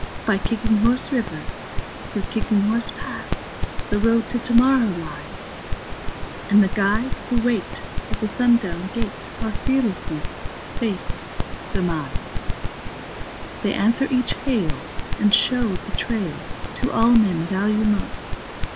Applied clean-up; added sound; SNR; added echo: none; Crackle; 4 dB; none.